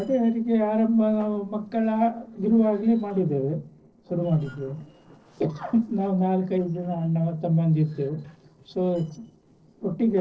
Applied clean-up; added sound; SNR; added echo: neural separator model SepFormer DNS4.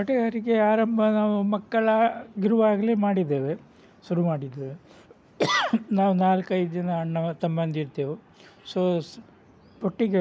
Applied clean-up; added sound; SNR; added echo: none; none; none; none.